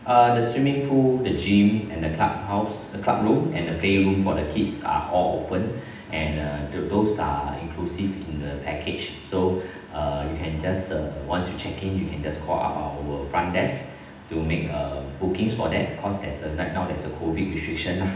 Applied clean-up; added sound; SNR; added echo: none; none; none; reverberation time 0.8 s.